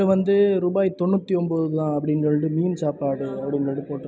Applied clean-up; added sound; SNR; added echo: none; none; none; none.